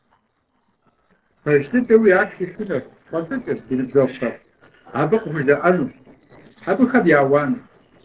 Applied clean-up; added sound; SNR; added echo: neural separator model SepFormer DNS4.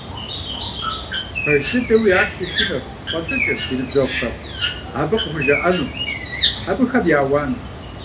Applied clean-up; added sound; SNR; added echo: none; Bird; 4 dB; reverberation time 0.3 s.